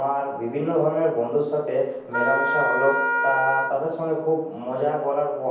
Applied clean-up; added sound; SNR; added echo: none; Wind instrument, woodwind instrument; 0 dB; reverberation time 0.9 s.